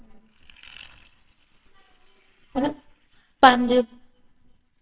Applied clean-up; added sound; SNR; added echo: neural separator model SepFormer WHAMR!.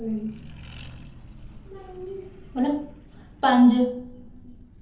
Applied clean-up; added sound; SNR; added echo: none; Accelerating, revving, vroom; 18 dB; reverberation time 0.6 s.